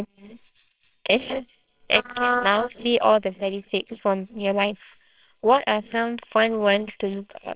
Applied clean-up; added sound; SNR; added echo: neural separator model SepFormer WHAMR!.